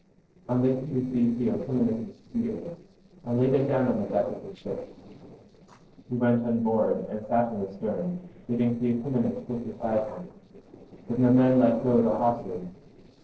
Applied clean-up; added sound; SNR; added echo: neural separator model SepFormer DNS4.